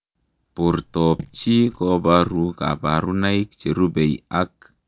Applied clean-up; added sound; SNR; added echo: none; Raindrop / Drip; 20 dB; none.